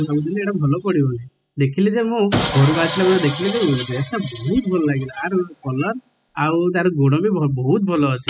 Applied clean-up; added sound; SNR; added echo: classical method spectral subtraction.